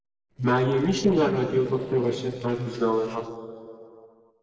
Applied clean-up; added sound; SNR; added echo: neural separator model SepFormer DNS4.